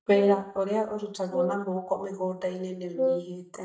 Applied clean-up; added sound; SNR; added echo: neural mask model DeepFilterNet 3.